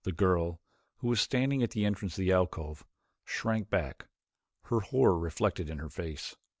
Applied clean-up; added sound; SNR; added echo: none; none; none; none.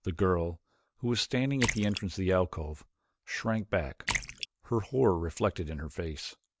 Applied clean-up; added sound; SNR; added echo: none; Splash, splatter; 9 dB; none.